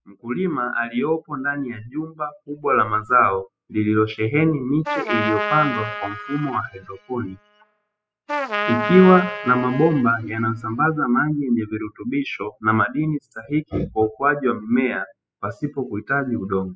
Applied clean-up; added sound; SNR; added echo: classical method spectral subtraction.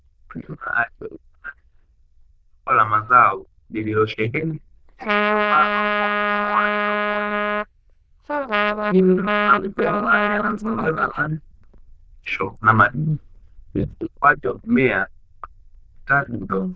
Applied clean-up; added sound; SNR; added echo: neural diffusion model UNIVERSE++.